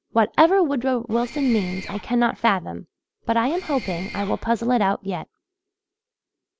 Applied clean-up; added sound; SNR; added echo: none; Mechanisms; 14 dB; none.